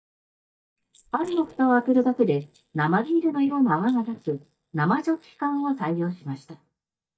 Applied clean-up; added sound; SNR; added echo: neural mask model DeepFilterNet 3.